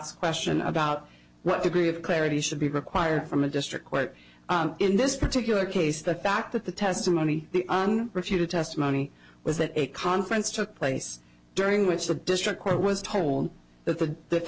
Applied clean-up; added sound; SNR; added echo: none; none; none; none.